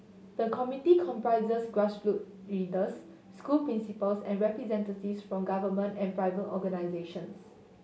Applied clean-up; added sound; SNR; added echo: none; none; none; none.